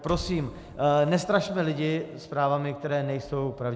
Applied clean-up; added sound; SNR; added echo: none; Liquid; 19 dB; none.